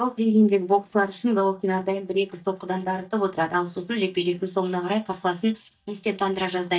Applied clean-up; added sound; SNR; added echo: neural mask model DeepFilterNet 3.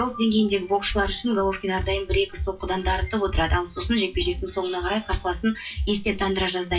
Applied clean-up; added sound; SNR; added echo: classical method WPE with log-MMSE.